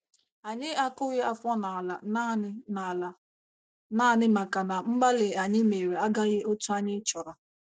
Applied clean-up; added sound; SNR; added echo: none; none; none; none.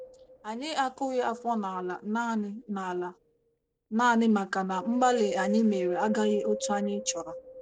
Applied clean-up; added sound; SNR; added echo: none; Wind; 11 dB; none.